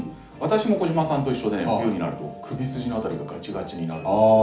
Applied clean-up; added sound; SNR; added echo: none; none; none; reverberation time 0.4 s.